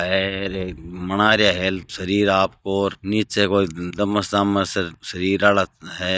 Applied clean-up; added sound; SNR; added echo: neural mask model DeepFilterNet 3.